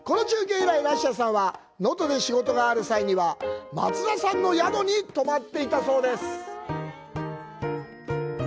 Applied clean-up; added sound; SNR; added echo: none; none; none; none.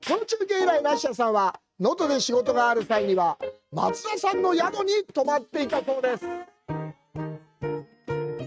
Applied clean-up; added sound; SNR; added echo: neural mask model RNNoise.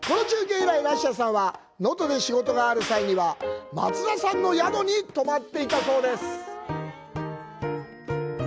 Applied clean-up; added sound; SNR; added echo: none; Clapping; 17 dB; none.